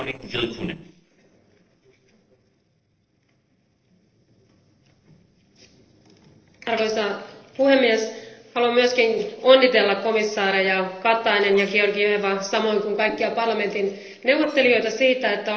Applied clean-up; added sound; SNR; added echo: neural separator model SepFormer DNS4.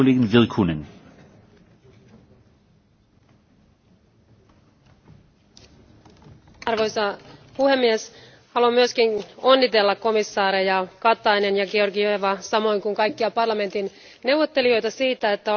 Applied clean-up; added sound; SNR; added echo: none; none; none; none.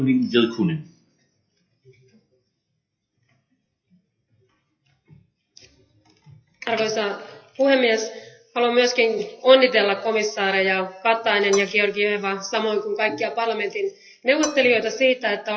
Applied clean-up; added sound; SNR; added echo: classical method WPE with log-MMSE.